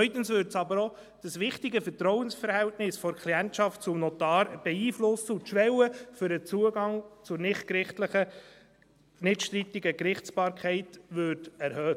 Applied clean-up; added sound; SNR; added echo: none; none; none; none.